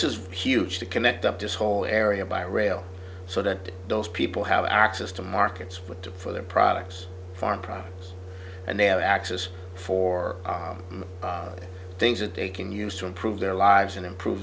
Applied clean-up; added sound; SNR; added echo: none; none; none; none.